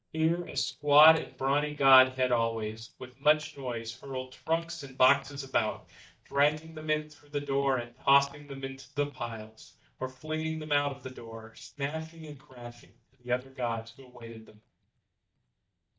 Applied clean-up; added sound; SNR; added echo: neural mask model DeepFilterNet 3.